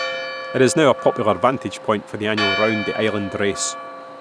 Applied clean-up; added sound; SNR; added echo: none; Church bell; 8 dB; none.